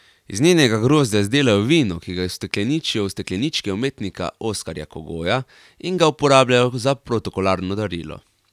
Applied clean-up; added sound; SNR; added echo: none; none; none; none.